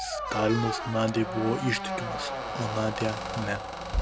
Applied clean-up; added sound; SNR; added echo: none; Squeak; 3 dB; none.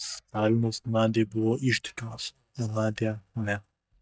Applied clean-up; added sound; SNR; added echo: neural mask model DeepFilterNet 3.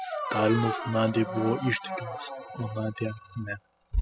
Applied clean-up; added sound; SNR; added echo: classical method spectral subtraction.